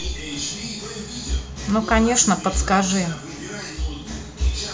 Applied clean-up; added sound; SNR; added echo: none; none; none; none.